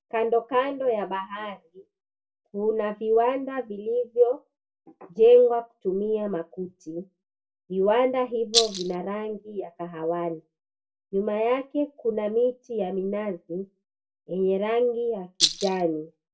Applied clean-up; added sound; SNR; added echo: none; Rattle; -1 dB; reverberation time 0.2 s.